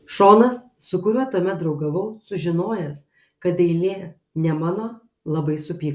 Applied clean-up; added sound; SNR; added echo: none; none; none; none.